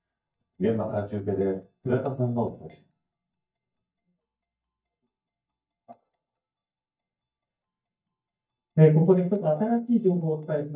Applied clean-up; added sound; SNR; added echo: neural mask model DeepFilterNet 3.